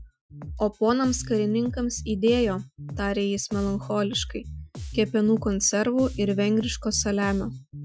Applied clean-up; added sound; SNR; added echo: classical method Wiener filter.